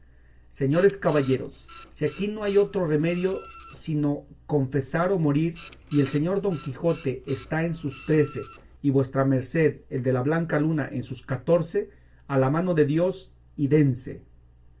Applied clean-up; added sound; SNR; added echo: none; Printer; 17 dB; reverberation time 0.2 s.